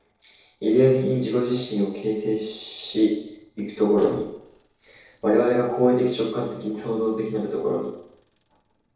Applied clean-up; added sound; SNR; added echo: neural separator model SepFormer DNS4.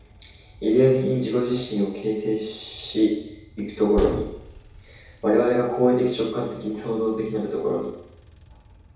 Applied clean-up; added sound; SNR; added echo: none; Train; 17 dB; reverberation time 2.0 s.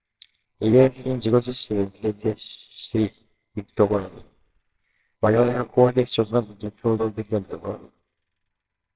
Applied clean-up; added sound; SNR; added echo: neural separator model SepFormer WHAMR!.